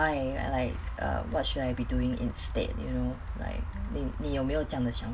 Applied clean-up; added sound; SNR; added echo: none; Bell; 8 dB; none.